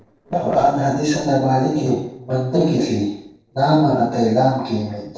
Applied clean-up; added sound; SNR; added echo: neural separator model SepFormer DNS4.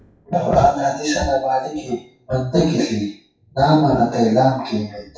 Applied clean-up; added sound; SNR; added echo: classical method WPE with log-MMSE.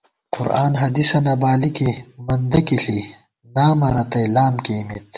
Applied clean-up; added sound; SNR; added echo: none; none; none; none.